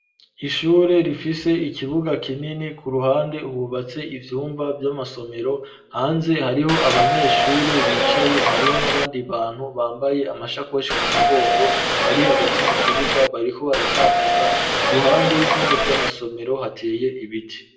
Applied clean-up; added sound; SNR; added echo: none; Subway, metro, underground / Doorbell; -4 dB; reverberation time 0.5 s.